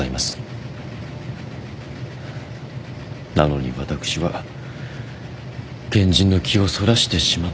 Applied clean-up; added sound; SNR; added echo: none; none; none; none.